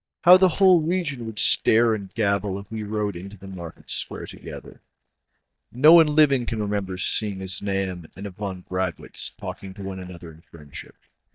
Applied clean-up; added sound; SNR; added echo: neural mask model DeepFilterNet 3.